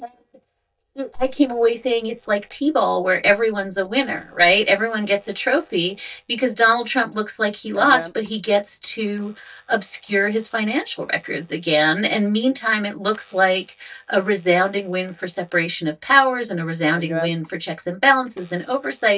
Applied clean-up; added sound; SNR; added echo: neural mask model DeepFilterNet 3.